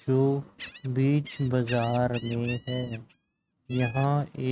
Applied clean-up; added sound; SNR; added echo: neural mask model RNNoise.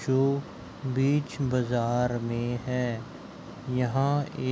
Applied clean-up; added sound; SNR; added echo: none; none; none; none.